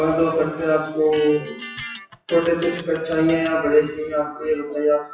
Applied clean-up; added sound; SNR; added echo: classical method WPE with log-MMSE.